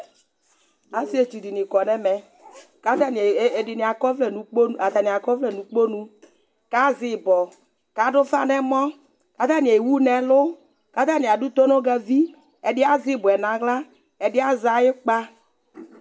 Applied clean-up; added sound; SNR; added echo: none; none; none; none.